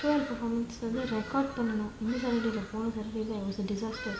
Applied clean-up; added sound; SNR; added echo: none; Bird vocalization, bird call, bird song; 13 dB; none.